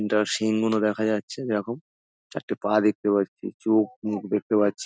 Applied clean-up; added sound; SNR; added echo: none; none; none; none.